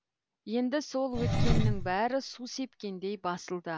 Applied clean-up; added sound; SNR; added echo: none; Engine; -1 dB; none.